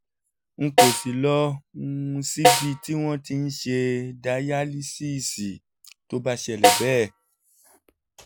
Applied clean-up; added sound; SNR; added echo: none; Snare drum; -4 dB; none.